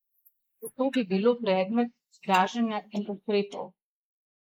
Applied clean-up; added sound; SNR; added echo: neural mask model Resemble Enhance denoiser.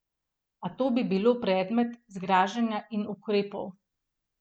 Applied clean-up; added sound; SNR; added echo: none; none; none; none.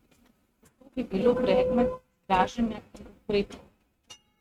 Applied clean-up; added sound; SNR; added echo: neural mask model RNNoise.